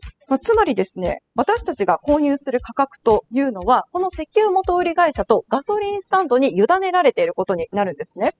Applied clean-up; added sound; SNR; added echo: classical method spectral subtraction.